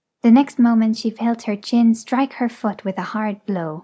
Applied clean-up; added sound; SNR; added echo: none; none; none; none.